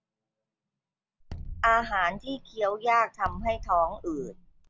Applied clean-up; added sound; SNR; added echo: none; Bass drum; 12 dB; none.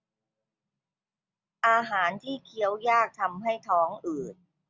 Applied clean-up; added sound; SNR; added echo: none; none; none; none.